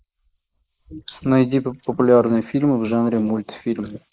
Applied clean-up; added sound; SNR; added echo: neural mask model Resemble Enhance denoiser.